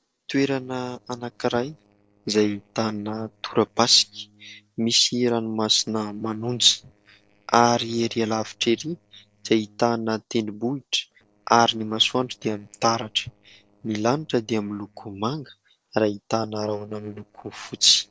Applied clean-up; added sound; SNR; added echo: neural separator model SepFormer DNS4.